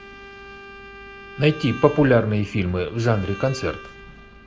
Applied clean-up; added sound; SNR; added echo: none; Bowed string instrument; 17 dB; none.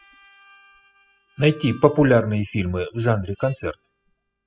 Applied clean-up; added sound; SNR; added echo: classical method spectral subtraction.